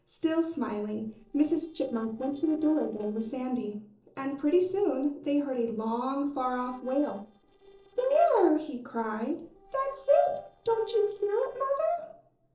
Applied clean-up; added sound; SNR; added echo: neural separator model SepFormer DNS4.